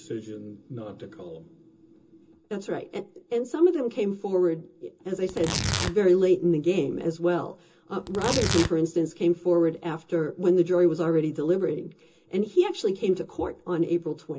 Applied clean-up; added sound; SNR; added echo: none; Tearing; 7 dB; reverberation time 0.2 s.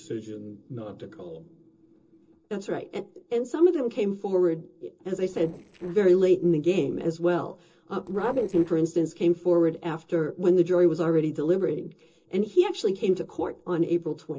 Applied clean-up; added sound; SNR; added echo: neural separator model SepFormer DNS4.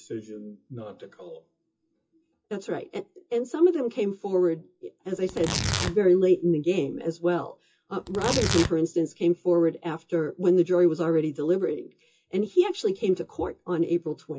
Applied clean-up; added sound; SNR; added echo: classical method WPE with log-MMSE.